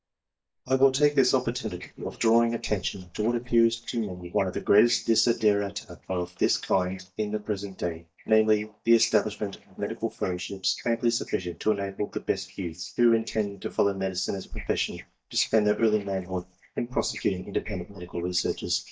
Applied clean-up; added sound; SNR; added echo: neural mask model DeepFilterNet 3.